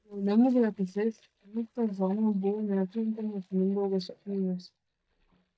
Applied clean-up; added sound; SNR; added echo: neural mask model DeepFilterNet 3.